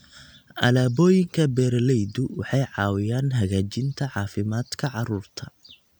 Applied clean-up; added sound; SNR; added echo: none; none; none; none.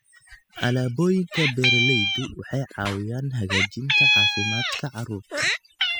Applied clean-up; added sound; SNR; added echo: classical method spectral subtraction.